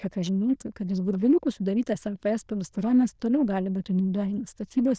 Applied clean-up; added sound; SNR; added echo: neural diffusion model UNIVERSE++.